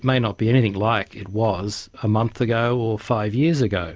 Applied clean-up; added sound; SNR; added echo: none; none; none; none.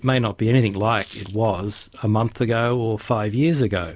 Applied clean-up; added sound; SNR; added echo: none; Coin (dropping); 19 dB; none.